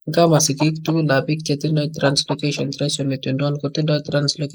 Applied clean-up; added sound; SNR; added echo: neural mask model Resemble Enhance denoiser.